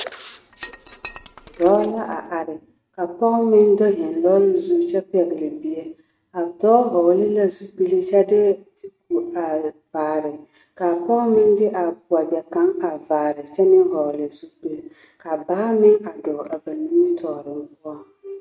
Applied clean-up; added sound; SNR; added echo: neural mask model RNNoise.